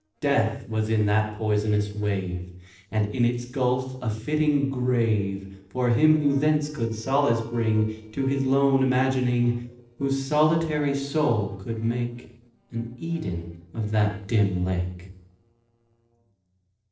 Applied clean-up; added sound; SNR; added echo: neural separator model SepFormer DNS4.